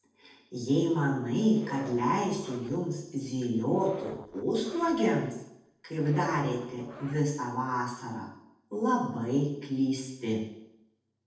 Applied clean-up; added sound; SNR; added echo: neural separator model SepFormer DNS4.